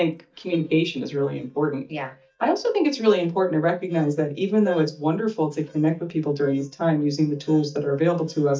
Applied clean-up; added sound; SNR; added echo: neural mask model DeepFilterNet 3.